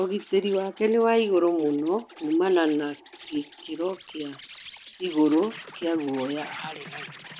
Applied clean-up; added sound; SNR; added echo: none; Insect; 17 dB; none.